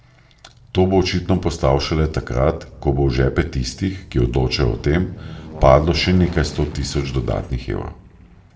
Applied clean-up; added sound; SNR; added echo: none; Aircraft; 19 dB; reverberation time 0.4 s.